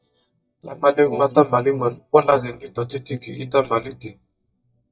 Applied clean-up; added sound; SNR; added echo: neural mask model DeepFilterNet 3.